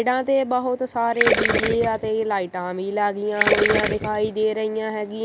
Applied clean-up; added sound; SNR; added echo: none; Gurgling; 2 dB; none.